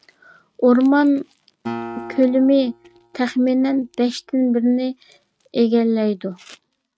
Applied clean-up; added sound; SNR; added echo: neural mask model RNNoise.